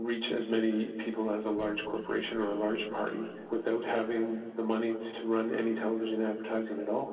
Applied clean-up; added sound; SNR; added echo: neural separator model SepFormer DNS4.